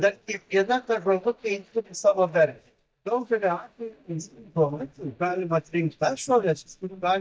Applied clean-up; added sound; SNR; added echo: neural mask model DeepFilterNet 3.